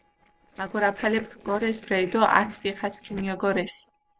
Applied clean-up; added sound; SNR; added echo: neural separator model SepFormer DNS4.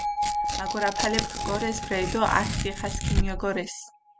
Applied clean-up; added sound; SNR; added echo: none; Bell + Tearing; 0 dB; none.